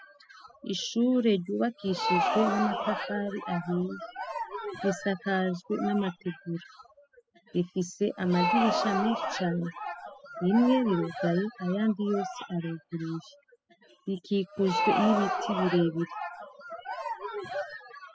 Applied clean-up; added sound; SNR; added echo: classical method spectral subtraction.